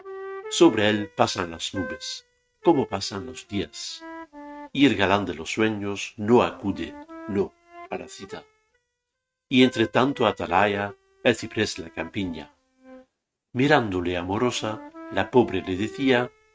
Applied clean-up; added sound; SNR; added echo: neural mask model RNNoise.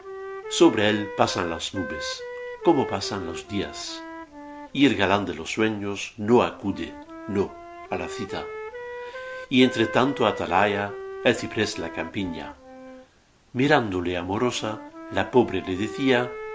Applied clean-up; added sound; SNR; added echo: none; Wind instrument, woodwind instrument; 12 dB; none.